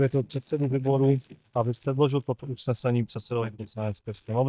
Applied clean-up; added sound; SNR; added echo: neural mask model DeepFilterNet 3.